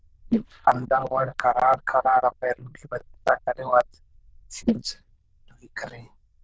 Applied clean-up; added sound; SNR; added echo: neural diffusion model UNIVERSE++.